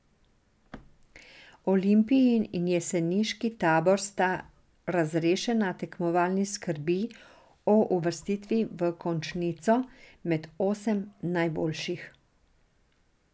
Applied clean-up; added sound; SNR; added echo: none; none; none; none.